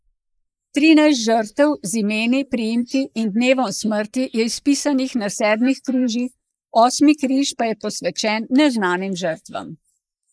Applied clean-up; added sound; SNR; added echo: neural mask model Resemble Enhance denoiser.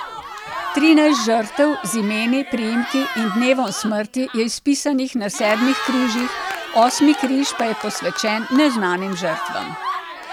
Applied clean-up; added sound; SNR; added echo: none; Cheering; 9 dB; none.